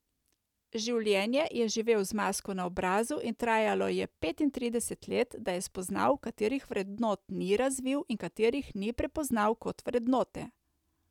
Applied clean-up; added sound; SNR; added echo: none; none; none; none.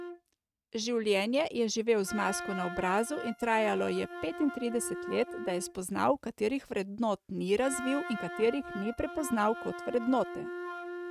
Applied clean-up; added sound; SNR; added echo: neural mask model RNNoise.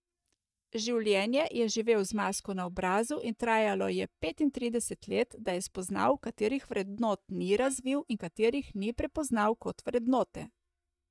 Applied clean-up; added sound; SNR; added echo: neural mask model DeepFilterNet 3.